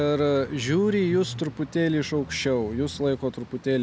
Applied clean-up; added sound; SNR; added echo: none; none; none; none.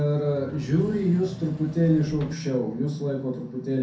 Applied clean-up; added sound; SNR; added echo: none; Engine / Mechanisms; 20 dB; reverberation time 0.6 s.